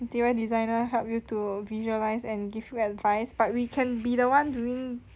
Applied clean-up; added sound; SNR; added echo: none; none; none; none.